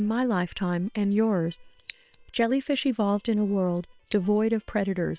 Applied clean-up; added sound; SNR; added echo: neural separator model SepFormer WHAM!.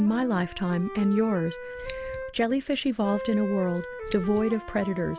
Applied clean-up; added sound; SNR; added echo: none; Scissors + Wind instrument, woodwind instrument; 11 dB; none.